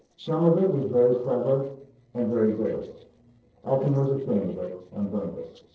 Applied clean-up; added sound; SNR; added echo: neural separator model SepFormer DNS4.